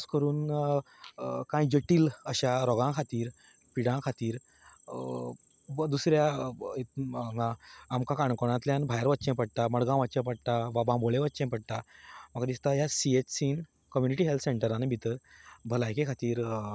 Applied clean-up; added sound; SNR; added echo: none; none; none; none.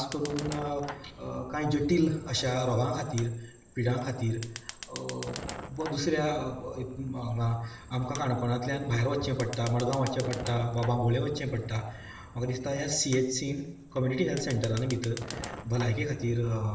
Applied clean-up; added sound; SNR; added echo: none; Fire; 14 dB; reverberation time 0.8 s.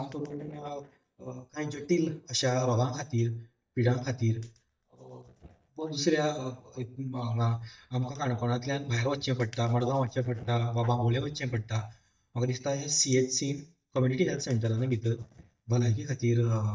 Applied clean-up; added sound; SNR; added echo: neural mask model DeepFilterNet 3.